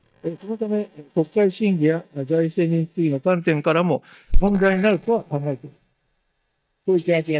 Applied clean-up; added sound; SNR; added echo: neural mask model DeepFilterNet 3.